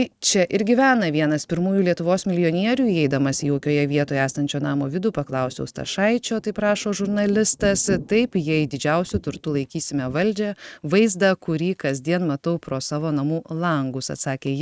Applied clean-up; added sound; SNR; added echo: neural mask model RNNoise.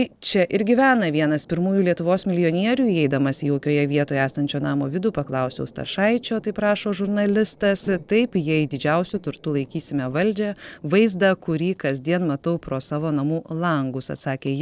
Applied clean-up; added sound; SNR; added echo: neural separator model SepFormer DNS4.